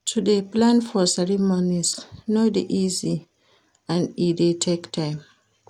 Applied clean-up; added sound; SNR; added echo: none; none; none; none.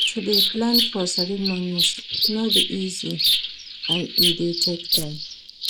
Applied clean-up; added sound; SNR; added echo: neural mask model Resemble Enhance denoiser.